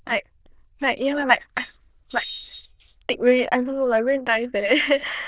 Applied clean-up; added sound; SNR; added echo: neural diffusion model UNIVERSE++.